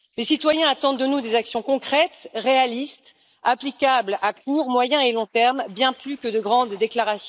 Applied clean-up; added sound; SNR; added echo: neural mask model Resemble Enhance denoiser.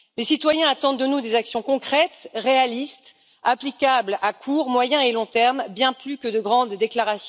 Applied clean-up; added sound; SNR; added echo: none; none; none; none.